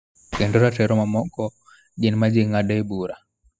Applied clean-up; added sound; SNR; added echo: classical method spectral subtraction.